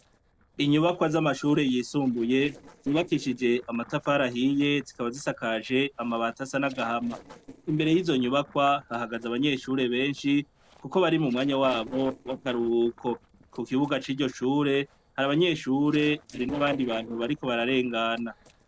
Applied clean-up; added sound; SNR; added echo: neural separator model SepFormer DNS4.